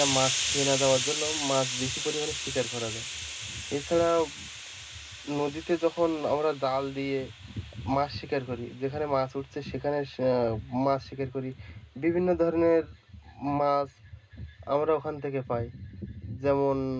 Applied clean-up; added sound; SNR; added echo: none; Hiss; 8 dB; reverberation time 0.2 s.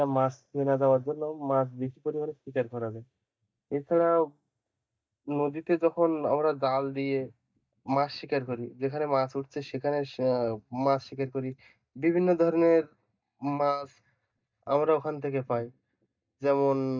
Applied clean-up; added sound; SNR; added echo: neural mask model DeepFilterNet 3.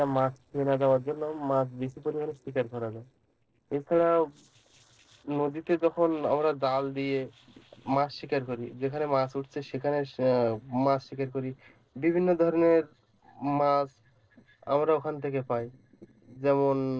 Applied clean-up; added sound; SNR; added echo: neural separator model SepFormer DNS4.